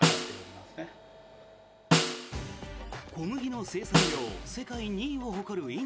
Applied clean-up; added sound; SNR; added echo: none; Snare drum; -4 dB; none.